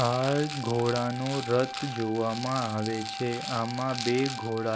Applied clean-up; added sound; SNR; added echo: none; Rattle + Wind instrument, woodwind instrument; 8 dB; none.